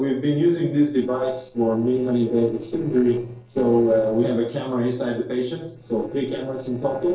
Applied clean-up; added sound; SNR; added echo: neural separator model SepFormer DNS4.